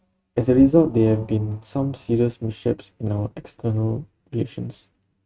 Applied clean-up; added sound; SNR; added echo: neural mask model RNNoise.